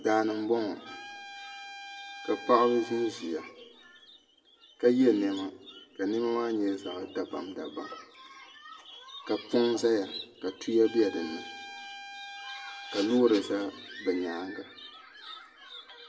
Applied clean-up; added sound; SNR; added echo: none; Trumpet; 14 dB; reverberation time 0.6 s.